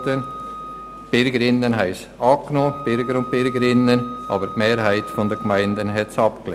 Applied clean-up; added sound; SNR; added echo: none; Wind instrument, woodwind instrument; 14 dB; none.